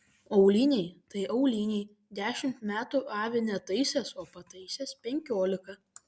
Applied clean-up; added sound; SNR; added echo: none; none; none; none.